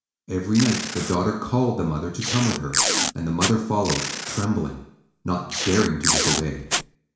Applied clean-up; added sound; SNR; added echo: none; Packing tape, duct tape; 3 dB; reverberation time 0.7 s.